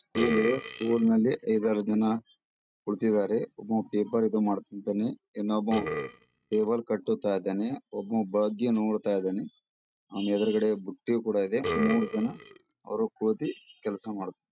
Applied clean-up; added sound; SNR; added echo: neural mask model RNNoise.